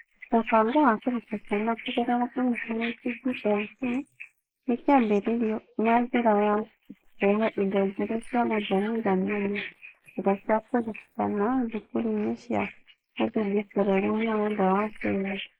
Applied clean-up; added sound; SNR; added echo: neural mask model Resemble Enhance denoiser.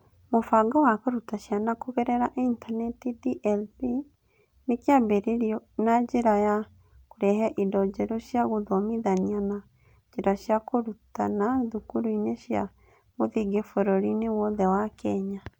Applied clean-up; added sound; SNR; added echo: none; none; none; none.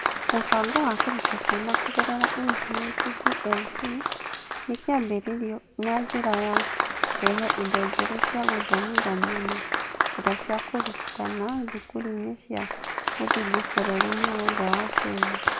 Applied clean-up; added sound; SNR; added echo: none; Applause; -2 dB; none.